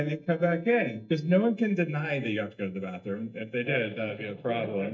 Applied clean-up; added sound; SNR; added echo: neural mask model DeepFilterNet 3.